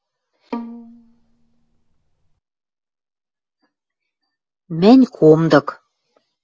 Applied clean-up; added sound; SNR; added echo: none; Bowed string instrument; 16 dB; none.